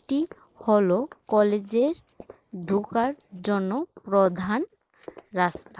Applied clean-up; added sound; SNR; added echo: neural mask model Resemble Enhance denoiser.